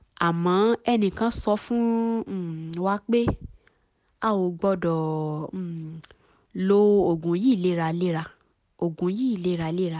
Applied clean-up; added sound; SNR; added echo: none; none; none; none.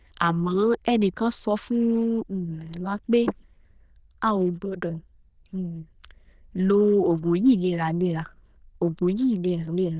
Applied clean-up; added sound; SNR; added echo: neural diffusion model UNIVERSE++.